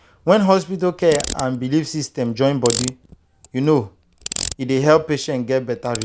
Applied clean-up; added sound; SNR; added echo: none; Ratchet, pawl; 12 dB; none.